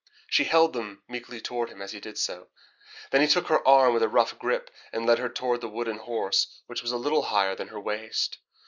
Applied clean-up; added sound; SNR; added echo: neural mask model Resemble Enhance denoiser.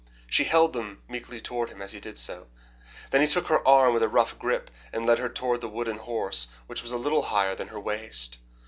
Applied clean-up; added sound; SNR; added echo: none; none; none; none.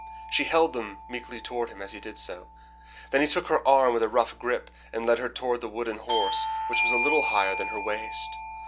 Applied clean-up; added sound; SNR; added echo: none; Bell / Doorbell; 6 dB; none.